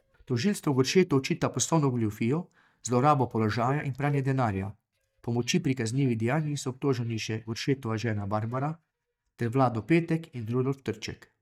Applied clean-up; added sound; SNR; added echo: neural mask model DeepFilterNet 3.